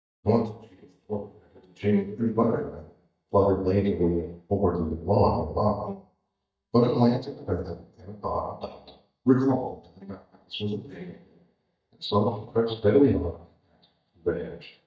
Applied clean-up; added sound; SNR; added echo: neural mask model DeepFilterNet 3.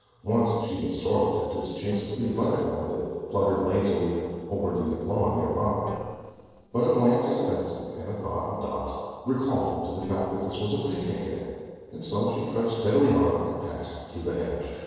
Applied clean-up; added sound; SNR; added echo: neural separator model SepFormer DNS4.